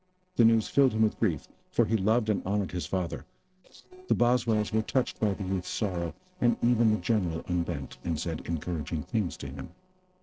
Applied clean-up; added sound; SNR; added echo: neural separator model SepFormer DNS4.